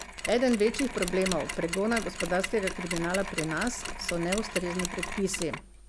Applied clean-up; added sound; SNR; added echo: none; Mechanisms; 5 dB; none.